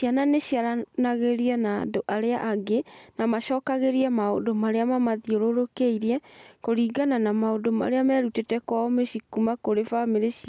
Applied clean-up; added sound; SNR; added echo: none; none; none; none.